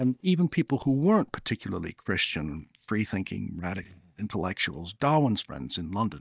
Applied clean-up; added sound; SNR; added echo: neural mask model DeepFilterNet 3.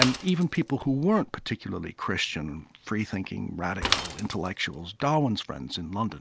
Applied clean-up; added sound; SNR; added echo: none; Mechanisms / Bicycle; 8 dB; none.